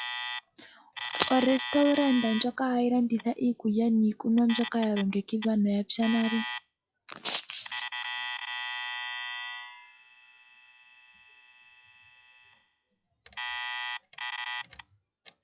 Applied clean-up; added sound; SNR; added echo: classical method log-MMSE.